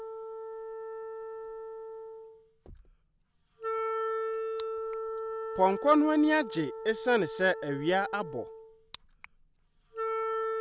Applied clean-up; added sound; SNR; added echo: none; Wind instrument, woodwind instrument; 5 dB; none.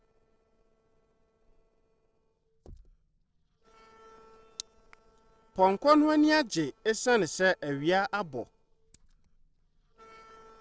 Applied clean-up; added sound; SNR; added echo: neural separator model SepFormer DNS4.